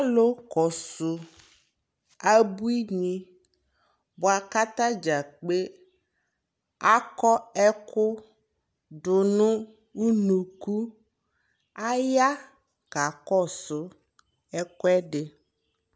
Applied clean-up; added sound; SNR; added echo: none; none; none; none.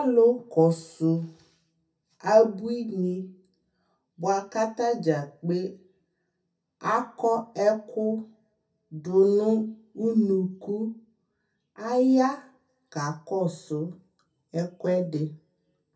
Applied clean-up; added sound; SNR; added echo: none; none; none; reverberation time 0.3 s.